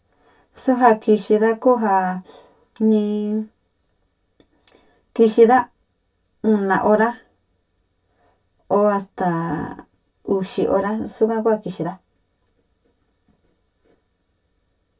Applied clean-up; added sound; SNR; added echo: none; none; none; reverberation time 0.2 s.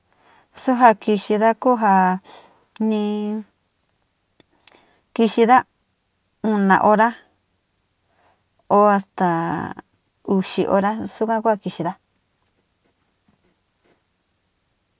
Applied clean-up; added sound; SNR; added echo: none; none; none; none.